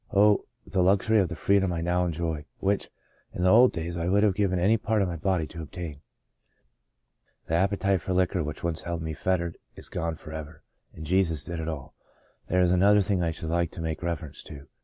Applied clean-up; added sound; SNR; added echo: none; none; none; none.